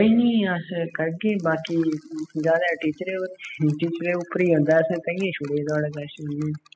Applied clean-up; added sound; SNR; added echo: classical method spectral subtraction.